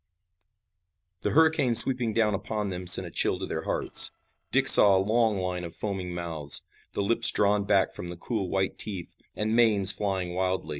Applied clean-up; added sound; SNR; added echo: neural separator model SepFormer DNS4.